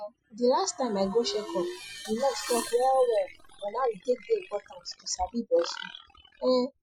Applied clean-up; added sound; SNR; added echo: classical method Wiener filter.